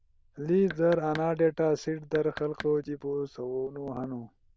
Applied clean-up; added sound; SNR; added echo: neural diffusion model UNIVERSE++.